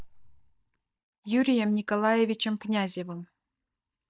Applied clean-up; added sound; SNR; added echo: neural mask model DeepFilterNet 3.